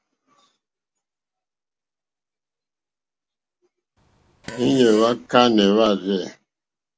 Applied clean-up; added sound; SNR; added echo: none; Fart; 15 dB; none.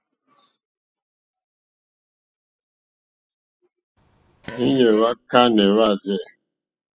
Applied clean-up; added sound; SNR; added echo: classical method spectral subtraction.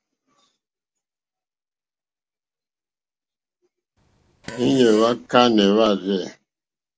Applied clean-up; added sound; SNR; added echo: neural separator model SepFormer DNS4.